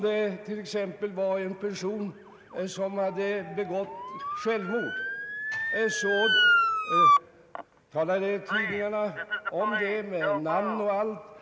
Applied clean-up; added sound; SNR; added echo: none; Motor vehicle (road) / Siren; -1 dB; none.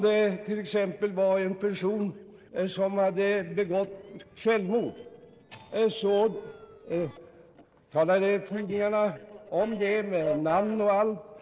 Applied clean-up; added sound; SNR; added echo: neural separator model SepFormer DNS4.